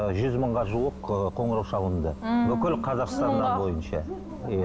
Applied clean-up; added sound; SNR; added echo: none; Bus; 14 dB; none.